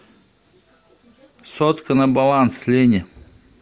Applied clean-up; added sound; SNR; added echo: none; none; none; none.